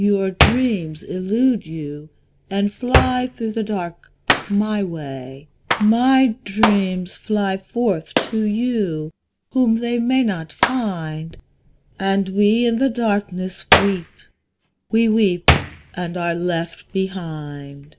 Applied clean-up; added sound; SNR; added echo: none; Hands; 5 dB; none.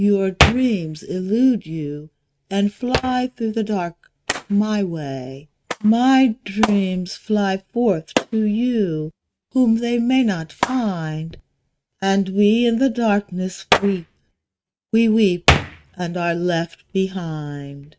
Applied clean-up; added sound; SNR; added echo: neural mask model RNNoise.